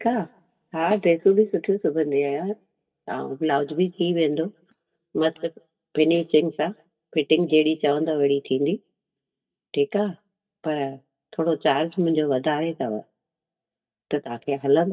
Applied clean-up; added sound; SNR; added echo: neural mask model DeepFilterNet 3.